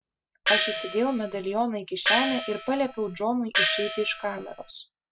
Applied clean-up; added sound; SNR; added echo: none; Gong; 1 dB; none.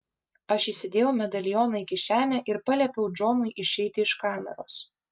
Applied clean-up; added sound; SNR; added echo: none; none; none; none.